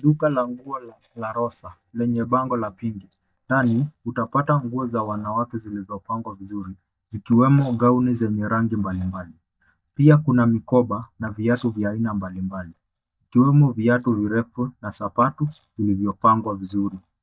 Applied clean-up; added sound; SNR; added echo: neural mask model DeepFilterNet 3.